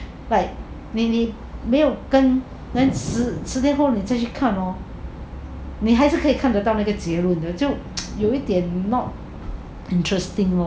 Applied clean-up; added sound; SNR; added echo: none; Thunder; 17 dB; none.